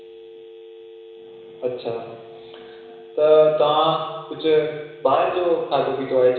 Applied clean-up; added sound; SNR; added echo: none; Telephone; 20 dB; reverberation time 1.0 s.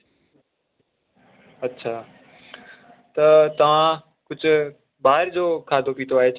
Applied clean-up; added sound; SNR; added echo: none; none; none; none.